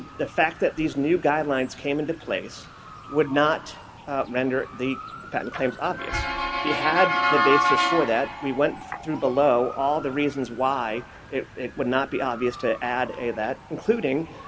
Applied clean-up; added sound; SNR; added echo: none; Motor vehicle (road) / Siren; 6 dB; none.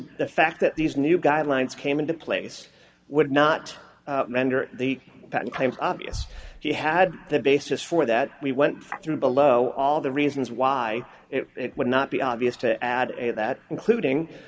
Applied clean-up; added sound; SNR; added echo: none; none; none; none.